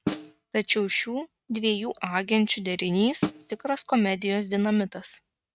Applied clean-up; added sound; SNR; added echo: neural mask model RNNoise.